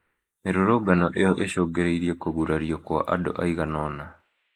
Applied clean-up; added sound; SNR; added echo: neural mask model Resemble Enhance denoiser.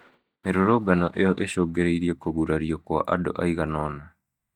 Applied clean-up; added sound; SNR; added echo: neural mask model DeepFilterNet 3.